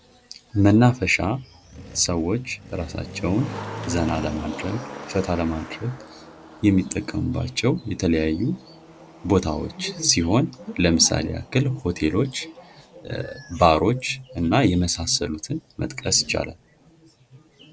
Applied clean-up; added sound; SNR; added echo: none; Motor vehicle (road); 17 dB; none.